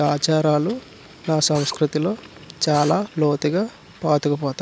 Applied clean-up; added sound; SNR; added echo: none; Drill; 16 dB; none.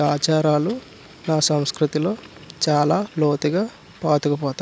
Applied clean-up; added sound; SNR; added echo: none; none; none; none.